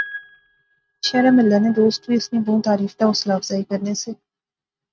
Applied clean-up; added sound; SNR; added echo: neural mask model RNNoise.